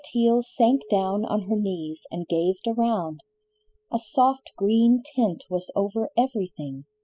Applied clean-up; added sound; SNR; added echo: classical method spectral subtraction.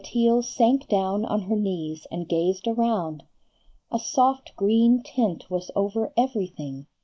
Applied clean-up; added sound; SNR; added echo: neural mask model Resemble Enhance denoiser.